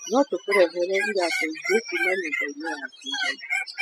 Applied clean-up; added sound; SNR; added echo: classical method spectral subtraction.